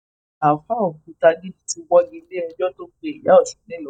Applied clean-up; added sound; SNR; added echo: neural mask model DeepFilterNet 3.